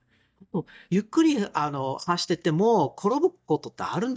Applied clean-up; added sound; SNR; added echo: neural mask model DeepFilterNet 3.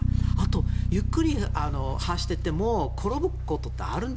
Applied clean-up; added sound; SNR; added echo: none; Bass guitar; -3 dB; none.